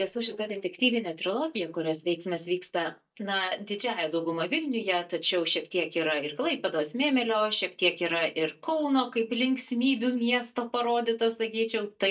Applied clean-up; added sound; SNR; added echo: neural mask model DeepFilterNet 3.